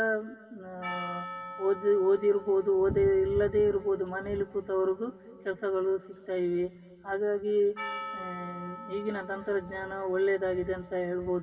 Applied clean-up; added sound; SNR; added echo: none; Percussion; 15 dB; reverberation time 2.5 s.